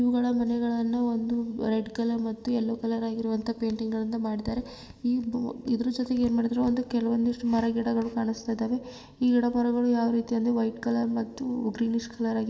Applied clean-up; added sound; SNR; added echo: none; none; none; reverberation time 1.0 s.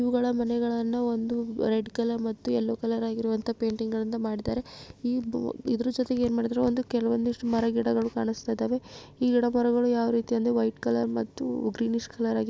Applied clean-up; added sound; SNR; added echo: none; none; none; none.